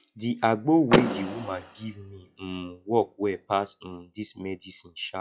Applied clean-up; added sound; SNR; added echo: classical method log-MMSE.